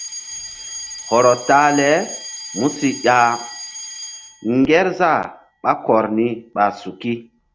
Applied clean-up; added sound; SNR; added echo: none; Alarm; 14 dB; none.